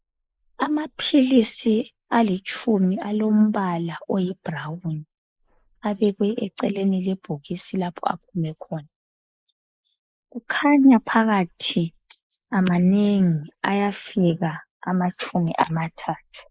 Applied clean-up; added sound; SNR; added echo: neural mask model Resemble Enhance denoiser.